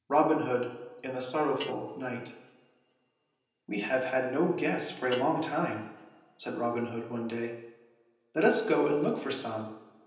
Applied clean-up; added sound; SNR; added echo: none; Guitar; 20 dB; reverberation time 0.9 s.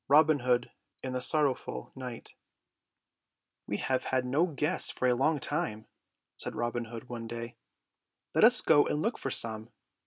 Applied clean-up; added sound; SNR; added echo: none; none; none; none.